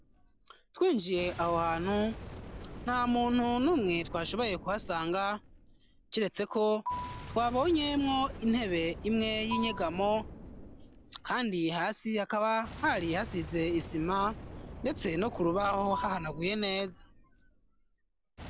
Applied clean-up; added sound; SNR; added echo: none; Boom + Marimba, xylophone; 12 dB; none.